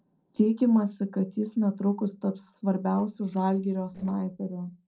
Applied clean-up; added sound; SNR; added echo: neural separator model SepFormer DNS4.